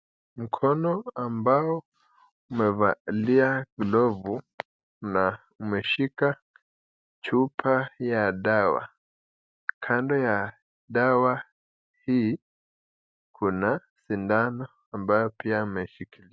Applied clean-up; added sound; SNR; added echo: none; none; none; none.